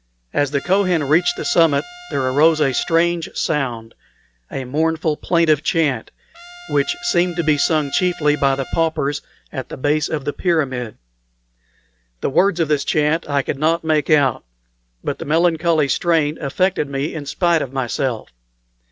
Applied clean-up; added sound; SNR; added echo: none; Trumpet; 18 dB; none.